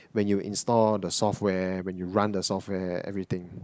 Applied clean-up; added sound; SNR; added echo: neural mask model Resemble Enhance denoiser.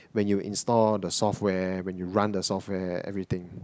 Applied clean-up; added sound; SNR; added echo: none; none; none; none.